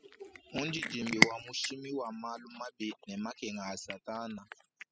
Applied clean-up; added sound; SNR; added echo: classical method spectral subtraction.